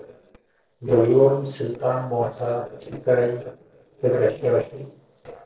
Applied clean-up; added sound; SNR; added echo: neural separator model SepFormer DNS4.